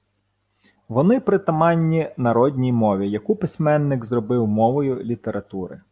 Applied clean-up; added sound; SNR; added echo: none; none; none; none.